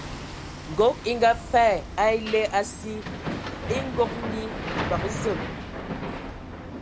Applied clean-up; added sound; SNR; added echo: none; Hammer; 7 dB; none.